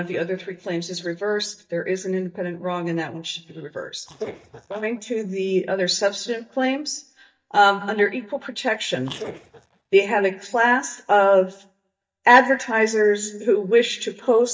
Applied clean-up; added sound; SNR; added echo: neural mask model DeepFilterNet 3.